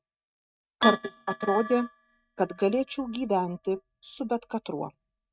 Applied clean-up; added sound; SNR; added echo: neural mask model RNNoise.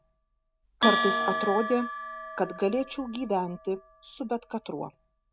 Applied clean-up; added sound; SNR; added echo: none; Bell; 3 dB; none.